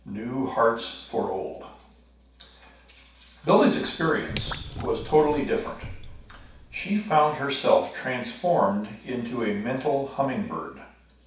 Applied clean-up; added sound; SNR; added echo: none; Drip / Water; 11 dB; reverberation time 0.6 s.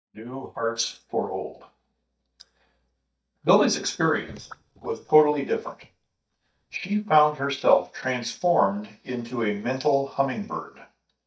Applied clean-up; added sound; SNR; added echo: neural mask model DeepFilterNet 3.